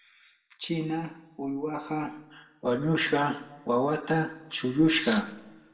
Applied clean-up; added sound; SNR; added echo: none; Cutlery, silverware; 15 dB; reverberation time 1.0 s.